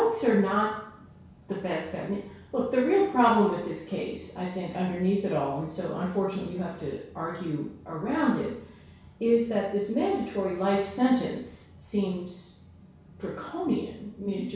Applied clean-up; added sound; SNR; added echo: none; none; none; reverberation time 0.6 s.